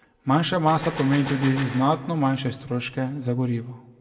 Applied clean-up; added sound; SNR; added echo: none; Gunshot, gunfire; 12 dB; reverberation time 0.8 s.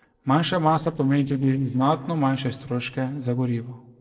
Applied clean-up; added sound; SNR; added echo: neural separator model SepFormer DNS4.